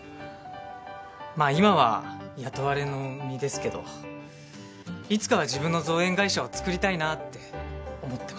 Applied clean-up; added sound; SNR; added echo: none; none; none; none.